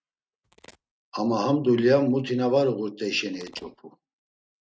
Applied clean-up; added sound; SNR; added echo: neural mask model RNNoise.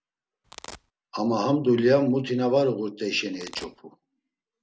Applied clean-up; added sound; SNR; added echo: none; Domestic sounds, home sounds; 18 dB; none.